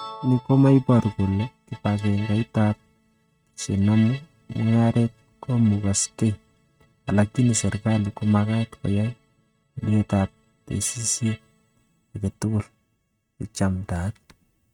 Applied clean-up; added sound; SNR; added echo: neural mask model RNNoise.